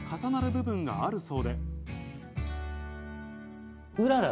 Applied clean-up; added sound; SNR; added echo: none; none; none; none.